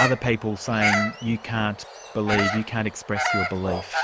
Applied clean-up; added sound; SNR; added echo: none; Bird vocalization, bird call, bird song; 2 dB; none.